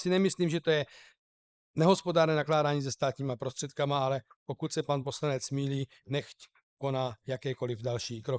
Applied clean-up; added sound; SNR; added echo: neural mask model Resemble Enhance denoiser.